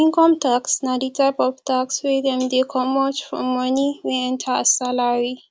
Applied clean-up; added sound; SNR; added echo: none; none; none; none.